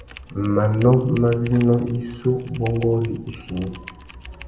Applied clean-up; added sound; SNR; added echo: none; Typing; 19 dB; reverberation time 0.8 s.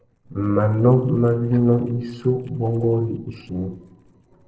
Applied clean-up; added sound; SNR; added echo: neural separator model SepFormer DNS4.